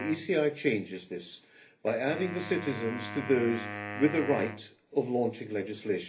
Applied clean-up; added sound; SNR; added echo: none; Wind instrument, woodwind instrument; 12 dB; reverberation time 0.3 s.